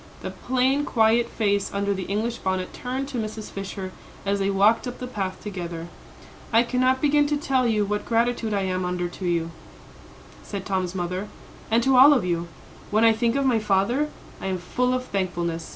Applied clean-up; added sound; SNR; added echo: none; none; none; none.